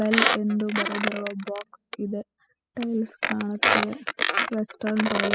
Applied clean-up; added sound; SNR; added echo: classical method spectral subtraction.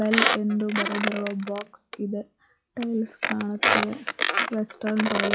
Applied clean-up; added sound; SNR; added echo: classical method log-MMSE.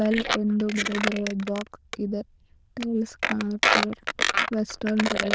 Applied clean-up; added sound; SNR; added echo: neural diffusion model UNIVERSE++.